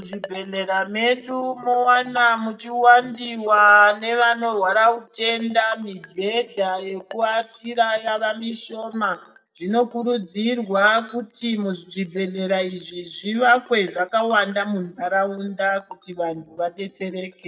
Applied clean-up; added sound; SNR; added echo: neural mask model DeepFilterNet 3.